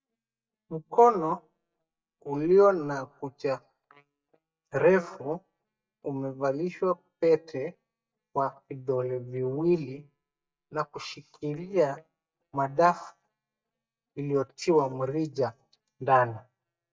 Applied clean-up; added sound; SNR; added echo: neural mask model DeepFilterNet 3.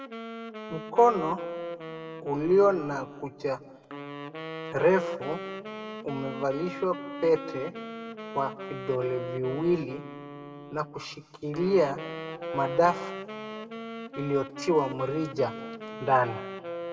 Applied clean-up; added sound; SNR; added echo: none; Wind instrument, woodwind instrument; 9 dB; reverberation time 1.3 s.